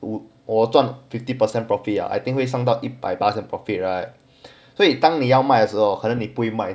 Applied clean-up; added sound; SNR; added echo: none; none; none; none.